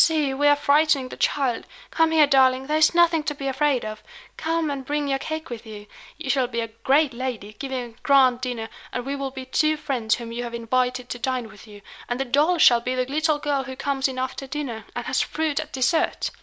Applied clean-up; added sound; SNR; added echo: none; none; none; none.